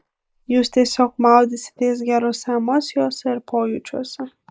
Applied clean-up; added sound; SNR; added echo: neural mask model Resemble Enhance denoiser.